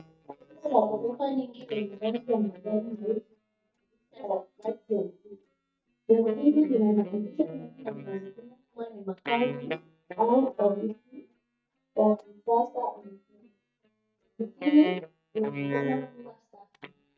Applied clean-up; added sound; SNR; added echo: neural mask model DeepFilterNet 3.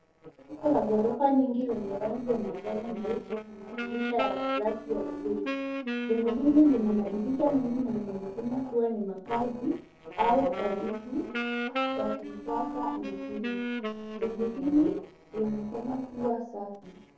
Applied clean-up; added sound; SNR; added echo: neural separator model SepFormer DNS4.